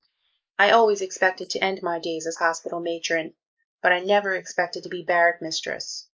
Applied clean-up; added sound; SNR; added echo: neural mask model Resemble Enhance denoiser.